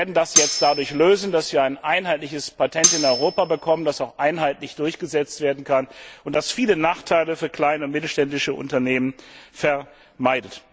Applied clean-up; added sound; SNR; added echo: none; Cutlery, silverware; 1 dB; none.